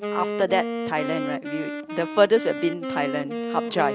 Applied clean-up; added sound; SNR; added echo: none; Wind instrument, woodwind instrument; 5 dB; none.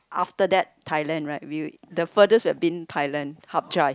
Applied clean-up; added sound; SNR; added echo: none; none; none; none.